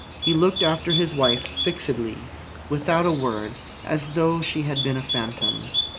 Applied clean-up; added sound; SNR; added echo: none; Bird; 4 dB; none.